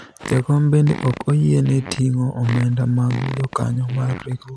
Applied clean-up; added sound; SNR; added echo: none; Fart; 14 dB; none.